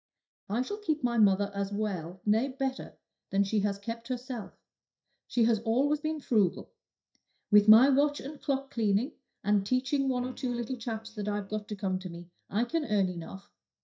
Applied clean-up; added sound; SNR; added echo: neural mask model DeepFilterNet 3.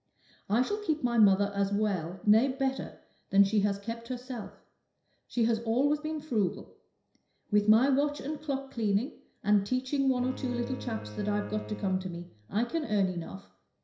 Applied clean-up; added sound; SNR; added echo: none; Bowed string instrument; 14 dB; reverberation time 0.5 s.